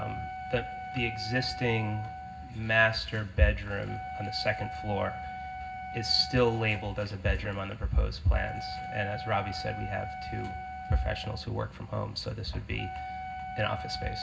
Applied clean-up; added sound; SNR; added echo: none; Wind instrument, woodwind instrument; 10 dB; reverberation time 0.4 s.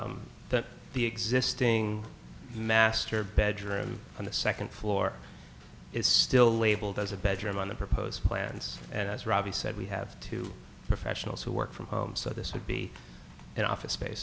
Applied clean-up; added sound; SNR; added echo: none; none; none; none.